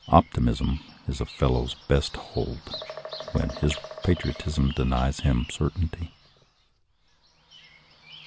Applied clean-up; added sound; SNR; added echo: none; Bird vocalization, bird call, bird song; 17 dB; none.